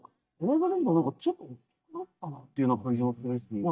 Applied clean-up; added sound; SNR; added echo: neural mask model DeepFilterNet 3.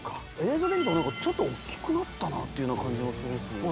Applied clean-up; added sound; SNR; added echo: none; none; none; none.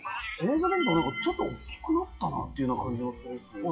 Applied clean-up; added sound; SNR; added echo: classical method WPE with log-MMSE.